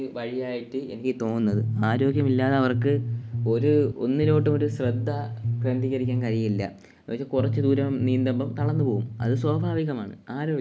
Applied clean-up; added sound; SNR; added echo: none; Bass guitar; 2 dB; none.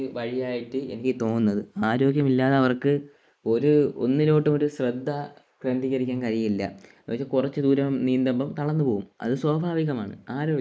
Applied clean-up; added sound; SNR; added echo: neural mask model Resemble Enhance denoiser.